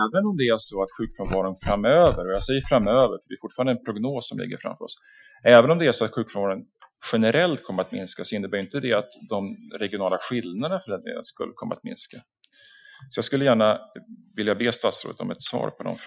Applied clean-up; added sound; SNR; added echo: classical method Wiener filter.